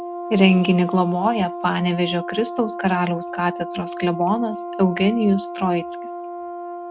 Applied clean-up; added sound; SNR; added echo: none; Brass instrument; 9 dB; none.